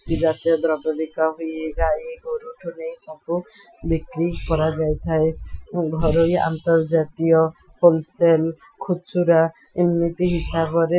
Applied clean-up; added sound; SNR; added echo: classical method Wiener filter.